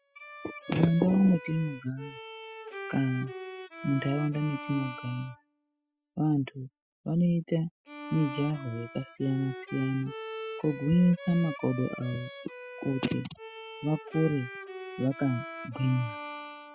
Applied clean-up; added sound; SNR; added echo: classical method spectral subtraction.